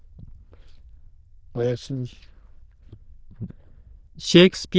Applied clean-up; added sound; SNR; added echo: neural diffusion model UNIVERSE++.